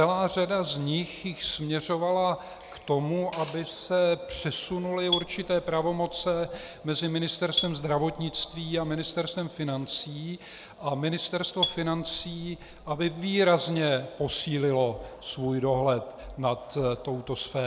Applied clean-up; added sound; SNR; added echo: none; Liquid + Marimba, xylophone; 8 dB; none.